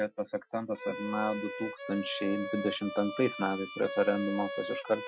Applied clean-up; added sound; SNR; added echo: classical method Wiener filter.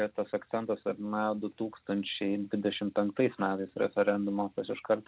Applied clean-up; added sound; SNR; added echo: none; none; none; none.